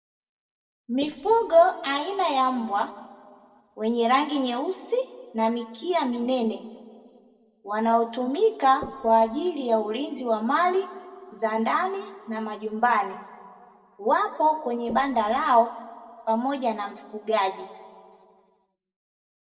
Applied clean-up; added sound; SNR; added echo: neural separator model SepFormer DNS4.